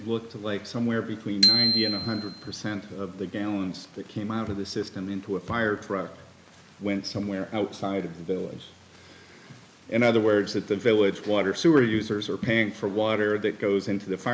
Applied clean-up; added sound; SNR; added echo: none; Bicycle bell; 1 dB; none.